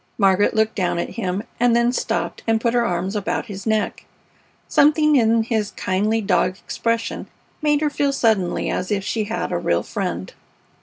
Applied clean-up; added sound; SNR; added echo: none; none; none; none.